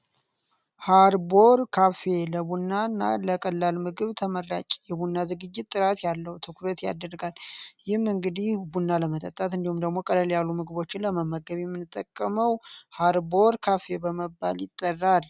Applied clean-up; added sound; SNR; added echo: none; none; none; none.